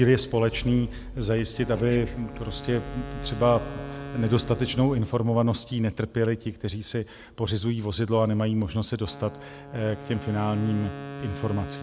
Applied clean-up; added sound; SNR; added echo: none; Wind instrument, woodwind instrument; 15 dB; none.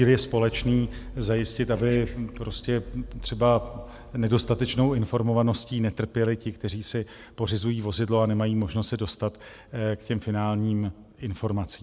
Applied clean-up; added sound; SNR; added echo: none; none; none; none.